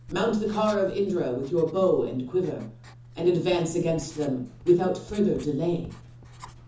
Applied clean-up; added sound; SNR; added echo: none; Writing; 19 dB; reverberation time 0.6 s.